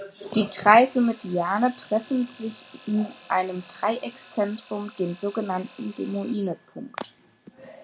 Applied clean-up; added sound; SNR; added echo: none; Alarm / Clock; 12 dB; none.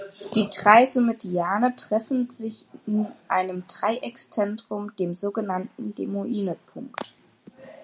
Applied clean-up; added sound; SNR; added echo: none; none; none; none.